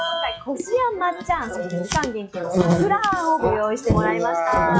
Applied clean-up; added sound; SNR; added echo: classical method log-MMSE.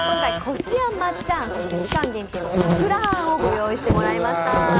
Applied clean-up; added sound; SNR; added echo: none; Insect; 2 dB; none.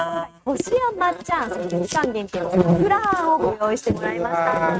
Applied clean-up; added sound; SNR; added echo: neural mask model RNNoise.